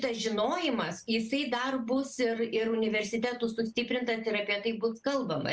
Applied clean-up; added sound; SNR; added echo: none; none; none; none.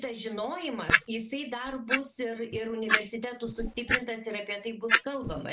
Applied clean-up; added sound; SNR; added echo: none; Clock; -2 dB; none.